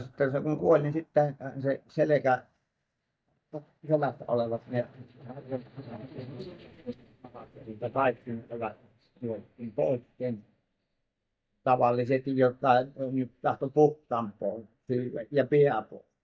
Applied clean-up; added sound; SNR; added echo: neural mask model DeepFilterNet 3.